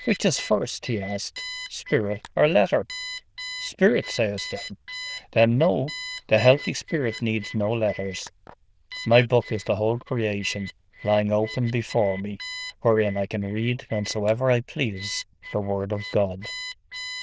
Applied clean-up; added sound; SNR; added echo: neural diffusion model UNIVERSE++.